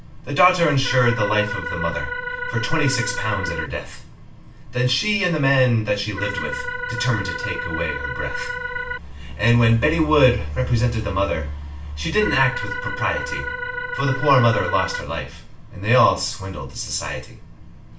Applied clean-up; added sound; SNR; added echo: none; Organ; 6 dB; reverberation time 0.2 s.